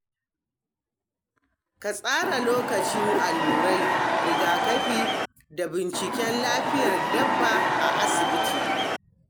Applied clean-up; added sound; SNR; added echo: none; Crowd / Cheering; -5 dB; none.